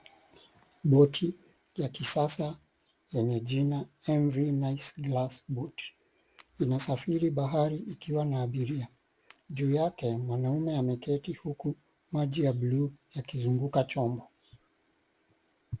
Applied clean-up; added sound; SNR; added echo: none; none; none; none.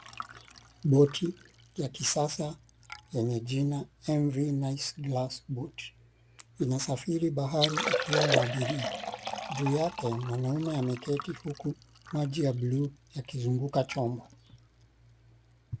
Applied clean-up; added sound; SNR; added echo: none; Liquid; 7 dB; none.